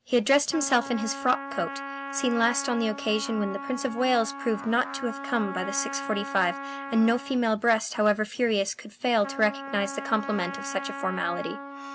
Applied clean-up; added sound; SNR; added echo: none; Trumpet; 10 dB; none.